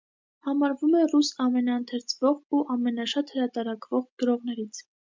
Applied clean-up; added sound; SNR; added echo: none; none; none; none.